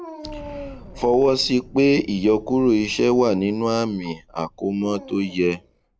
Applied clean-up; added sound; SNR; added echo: none; Explosion + Dog; 19 dB; none.